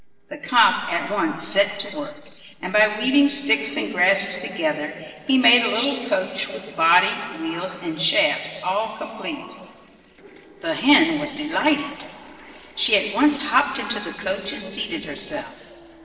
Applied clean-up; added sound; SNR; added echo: neural separator model SepFormer DNS4.